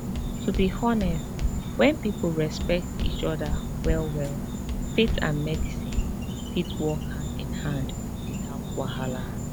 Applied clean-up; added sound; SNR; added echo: none; Walk, footsteps + Insect; 0 dB; none.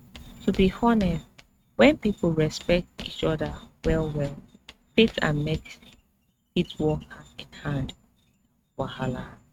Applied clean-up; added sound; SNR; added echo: neural mask model RNNoise.